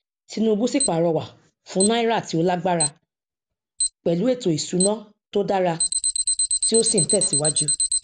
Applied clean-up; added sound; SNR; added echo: none; Alarm; 3 dB; none.